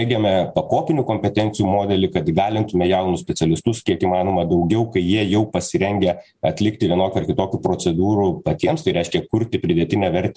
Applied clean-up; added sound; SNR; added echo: none; none; none; none.